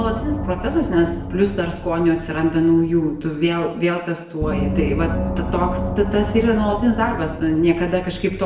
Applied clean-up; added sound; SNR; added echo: none; Gong; 6 dB; reverberation time 0.7 s.